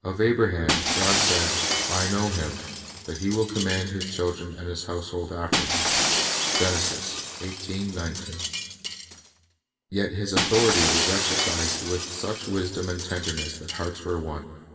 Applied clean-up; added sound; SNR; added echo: none; Shatter; 0 dB; reverberation time 2.4 s.